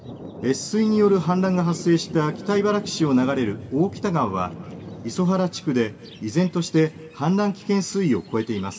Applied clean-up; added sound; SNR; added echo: none; Thunder; 16 dB; reverberation time 2.7 s.